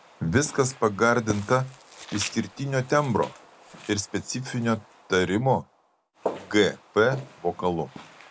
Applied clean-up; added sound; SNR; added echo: none; Walk, footsteps; 15 dB; none.